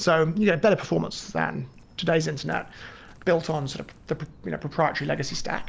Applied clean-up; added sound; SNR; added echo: none; Dog; 17 dB; none.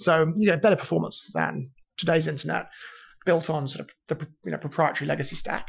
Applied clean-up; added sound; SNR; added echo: classical method Wiener filter.